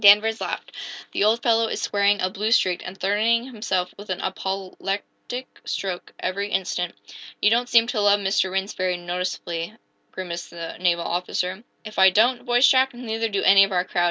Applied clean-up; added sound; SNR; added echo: none; none; none; none.